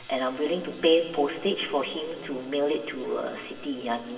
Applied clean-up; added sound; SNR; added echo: none; none; none; reverberation time 2.5 s.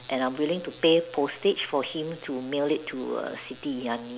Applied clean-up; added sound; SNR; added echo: none; none; none; none.